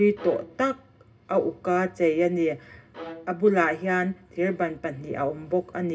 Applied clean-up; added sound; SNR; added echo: none; Bowed string instrument; 19 dB; reverberation time 0.4 s.